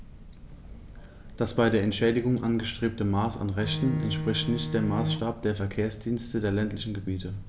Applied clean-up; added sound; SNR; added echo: none; Bowed string instrument; 4 dB; none.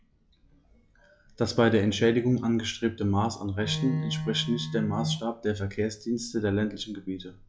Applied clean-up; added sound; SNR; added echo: classical method log-MMSE.